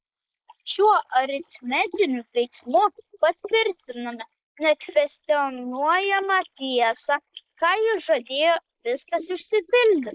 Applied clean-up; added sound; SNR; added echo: neural mask model Resemble Enhance denoiser.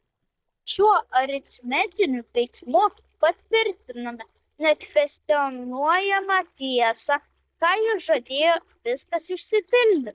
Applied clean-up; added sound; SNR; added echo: neural mask model DeepFilterNet 3.